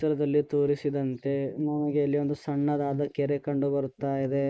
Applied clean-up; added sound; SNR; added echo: neural mask model Resemble Enhance denoiser.